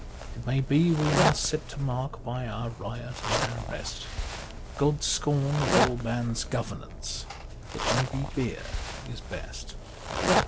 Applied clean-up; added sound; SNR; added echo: none; Zipper (clothing); 1 dB; none.